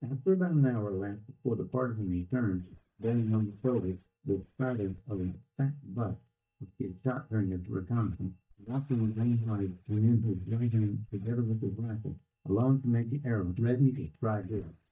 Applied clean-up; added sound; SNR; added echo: neural mask model DeepFilterNet 3.